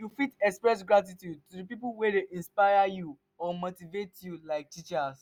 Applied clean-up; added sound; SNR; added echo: none; none; none; none.